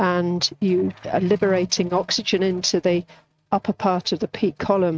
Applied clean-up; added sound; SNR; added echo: neural mask model RNNoise.